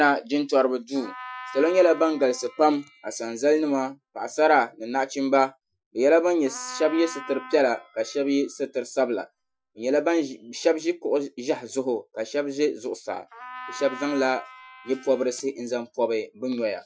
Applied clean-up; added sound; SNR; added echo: classical method Wiener filter.